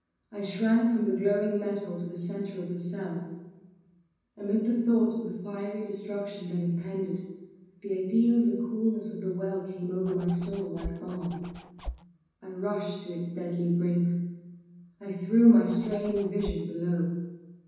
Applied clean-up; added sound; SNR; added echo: none; Zipper (clothing); 13 dB; reverberation time 1.1 s.